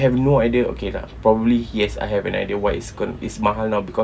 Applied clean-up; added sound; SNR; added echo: none; none; none; none.